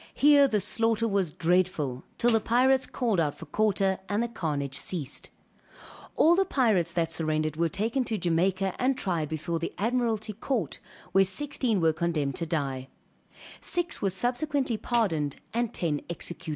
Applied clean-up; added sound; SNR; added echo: none; Snare drum; 19 dB; none.